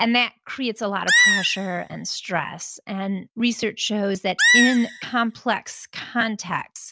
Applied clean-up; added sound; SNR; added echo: none; Animal; -3 dB; none.